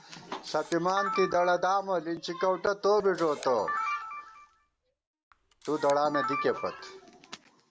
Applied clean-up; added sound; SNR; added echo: none; Camera; 9 dB; none.